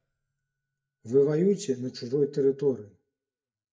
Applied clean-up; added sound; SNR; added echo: neural mask model DeepFilterNet 3.